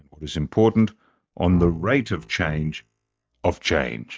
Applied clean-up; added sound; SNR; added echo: neural mask model DeepFilterNet 3.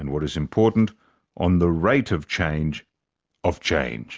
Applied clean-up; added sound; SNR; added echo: none; none; none; none.